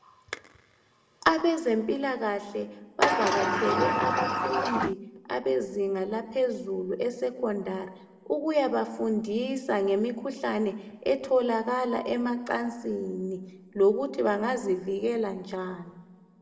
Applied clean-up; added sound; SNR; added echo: none; Sliding door; -1 dB; reverberation time 0.9 s.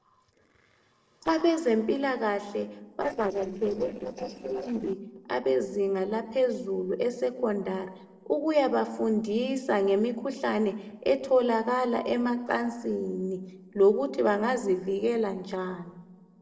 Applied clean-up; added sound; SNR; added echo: neural separator model SepFormer DNS4.